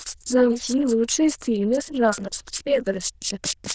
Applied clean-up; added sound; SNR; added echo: neural diffusion model UNIVERSE++.